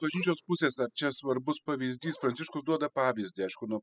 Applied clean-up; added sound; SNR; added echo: classical method spectral subtraction.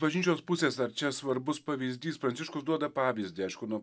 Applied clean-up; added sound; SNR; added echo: none; none; none; none.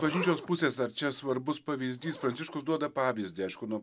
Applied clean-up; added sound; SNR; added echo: none; Zipper (clothing); 15 dB; none.